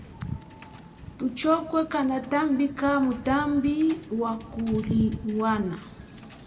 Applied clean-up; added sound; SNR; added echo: none; Wind / Boat, Water vehicle; 12 dB; reverberation time 1.3 s.